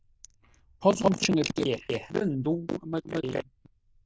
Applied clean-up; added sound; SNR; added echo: neural diffusion model UNIVERSE++.